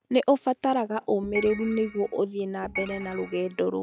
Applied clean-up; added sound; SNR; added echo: classical method log-MMSE.